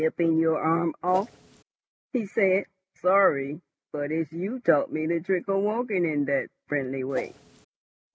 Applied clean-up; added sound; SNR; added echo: none; Whoosh, swoosh, swish; 13 dB; none.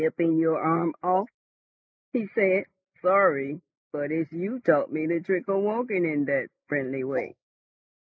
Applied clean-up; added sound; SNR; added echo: neural mask model Resemble Enhance denoiser.